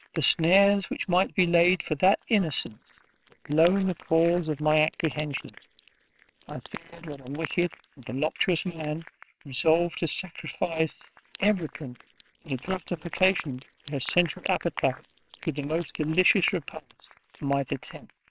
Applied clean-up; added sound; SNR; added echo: neural separator model SepFormer WHAMR!.